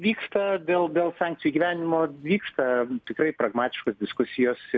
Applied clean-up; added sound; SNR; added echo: none; none; none; none.